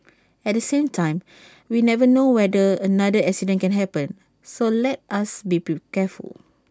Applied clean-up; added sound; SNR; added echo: none; none; none; none.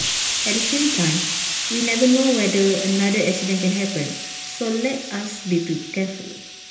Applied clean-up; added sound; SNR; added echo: none; Explosion; 4 dB; reverberation time 0.8 s.